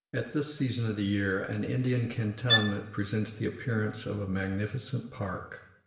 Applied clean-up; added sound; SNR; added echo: none; Bowed string instrument; -1 dB; reverberation time 0.8 s.